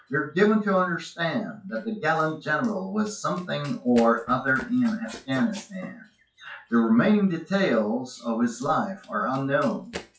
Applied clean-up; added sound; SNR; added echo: classical method WPE with log-MMSE.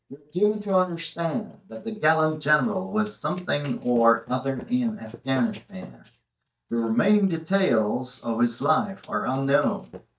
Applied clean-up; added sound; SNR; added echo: neural mask model DeepFilterNet 3.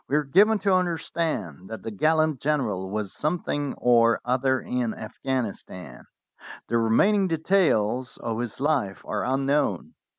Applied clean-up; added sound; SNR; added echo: none; none; none; none.